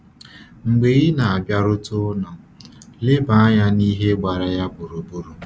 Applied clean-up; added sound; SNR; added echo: none; none; none; none.